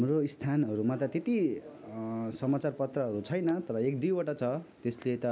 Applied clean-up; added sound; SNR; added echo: none; none; none; none.